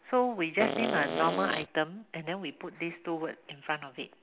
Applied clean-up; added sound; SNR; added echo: none; Fart; 0 dB; none.